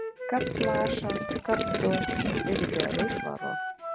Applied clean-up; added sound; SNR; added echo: none; Wind instrument, woodwind instrument + Gurgling; -3 dB; none.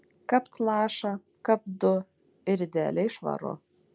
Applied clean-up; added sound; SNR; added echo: none; none; none; none.